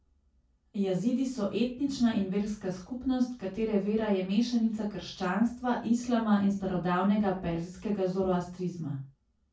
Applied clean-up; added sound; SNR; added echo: none; none; none; reverberation time 0.3 s.